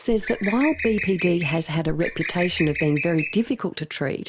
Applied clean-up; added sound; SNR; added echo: none; Bird; 8 dB; none.